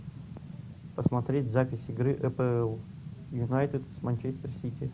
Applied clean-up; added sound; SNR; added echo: none; none; none; none.